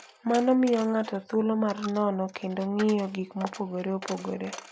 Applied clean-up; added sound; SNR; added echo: none; Coin (dropping); 18 dB; none.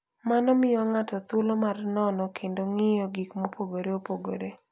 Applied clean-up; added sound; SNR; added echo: none; none; none; none.